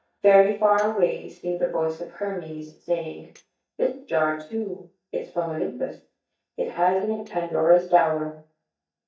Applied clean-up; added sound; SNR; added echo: neural mask model DeepFilterNet 3.